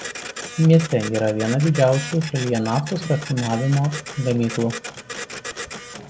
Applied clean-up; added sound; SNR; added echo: none; Printer; 12 dB; none.